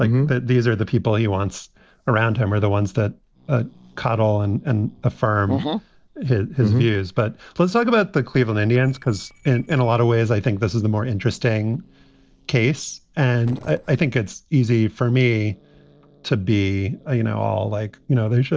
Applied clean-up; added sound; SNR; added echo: neural separator model SepFormer DNS4.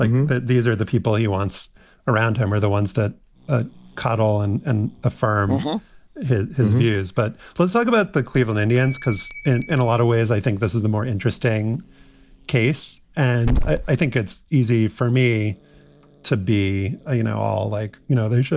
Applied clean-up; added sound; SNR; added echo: none; Glass / Bell + Growling / Hiss; 14 dB; none.